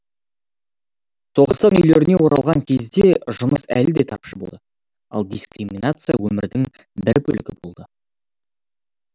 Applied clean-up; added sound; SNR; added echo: none; none; none; none.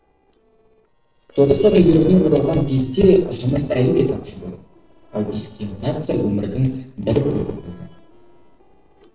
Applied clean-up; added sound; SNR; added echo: neural separator model SepFormer DNS4.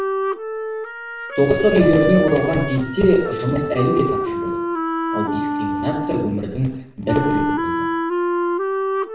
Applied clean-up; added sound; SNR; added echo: none; Wind instrument, woodwind instrument; 2 dB; reverberation time 0.7 s.